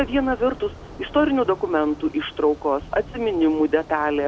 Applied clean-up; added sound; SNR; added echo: none; Thunder / Rain; 17 dB; none.